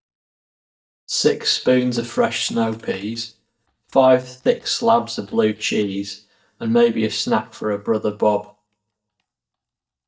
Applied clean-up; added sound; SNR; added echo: neural mask model DeepFilterNet 3.